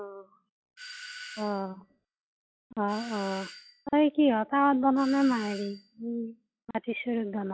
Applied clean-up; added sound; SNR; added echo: classical method log-MMSE.